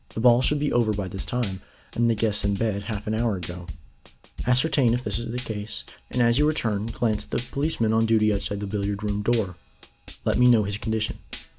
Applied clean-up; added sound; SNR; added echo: none; Drum kit; 11 dB; none.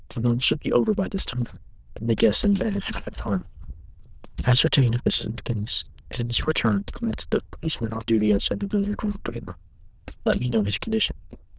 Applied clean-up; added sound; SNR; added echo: neural diffusion model UNIVERSE++.